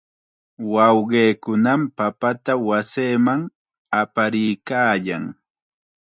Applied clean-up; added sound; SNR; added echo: none; none; none; none.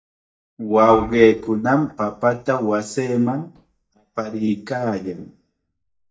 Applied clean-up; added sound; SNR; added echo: neural mask model DeepFilterNet 3.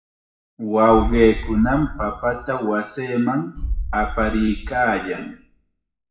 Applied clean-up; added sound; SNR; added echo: classical method WPE with log-MMSE.